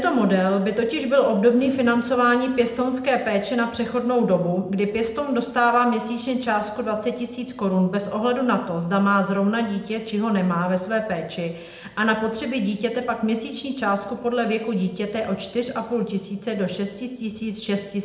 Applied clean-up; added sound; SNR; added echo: none; none; none; reverberation time 0.7 s.